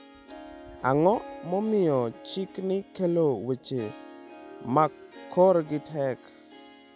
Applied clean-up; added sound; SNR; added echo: none; Harp; 19 dB; none.